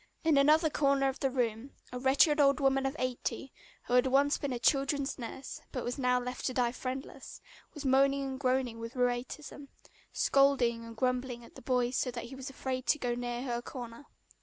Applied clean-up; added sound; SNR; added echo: none; none; none; none.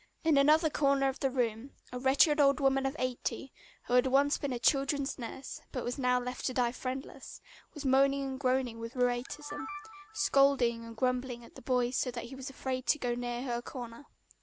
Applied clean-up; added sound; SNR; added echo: none; Camera; 15 dB; none.